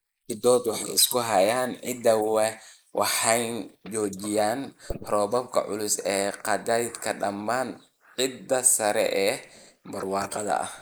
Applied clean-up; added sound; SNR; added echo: neural mask model Resemble Enhance denoiser.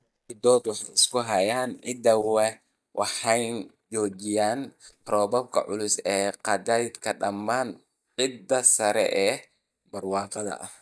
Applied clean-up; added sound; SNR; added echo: neural mask model DeepFilterNet 3.